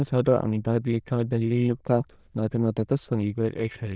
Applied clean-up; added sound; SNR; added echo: neural diffusion model UNIVERSE++.